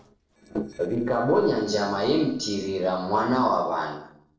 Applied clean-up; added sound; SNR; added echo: neural separator model SepFormer DNS4.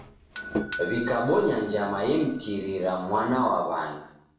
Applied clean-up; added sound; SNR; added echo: none; Doorbell; 3 dB; reverberation time 0.7 s.